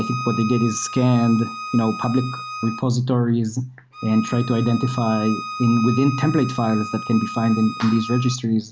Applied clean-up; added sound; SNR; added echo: none; Bowed string instrument; 11 dB; none.